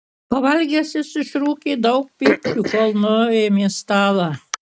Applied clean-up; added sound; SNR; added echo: neural mask model RNNoise.